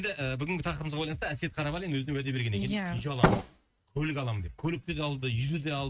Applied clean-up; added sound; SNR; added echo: neural mask model RNNoise.